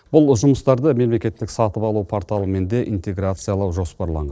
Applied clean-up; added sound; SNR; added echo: neural separator model SepFormer DNS4.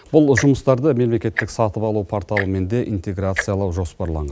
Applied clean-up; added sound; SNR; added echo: neural mask model Resemble Enhance denoiser.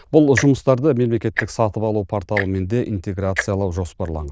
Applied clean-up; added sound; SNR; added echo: neural diffusion model UNIVERSE++.